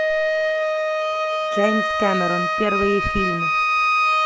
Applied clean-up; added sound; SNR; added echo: none; Wind instrument, woodwind instrument; -5 dB; none.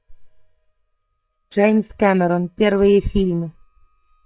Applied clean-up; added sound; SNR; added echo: neural mask model DeepFilterNet 3.